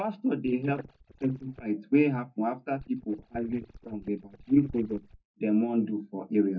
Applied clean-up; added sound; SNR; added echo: neural mask model DeepFilterNet 3.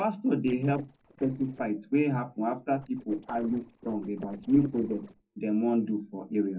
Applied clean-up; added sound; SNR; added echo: neural separator model SepFormer DNS4.